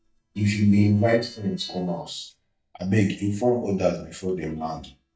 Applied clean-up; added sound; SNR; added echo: neural mask model DeepFilterNet 3.